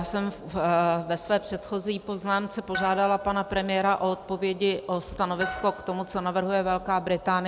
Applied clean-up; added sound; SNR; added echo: none; Harp; 13 dB; none.